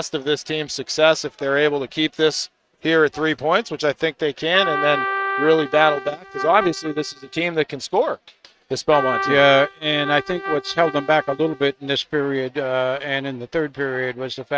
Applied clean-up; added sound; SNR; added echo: neural mask model RNNoise.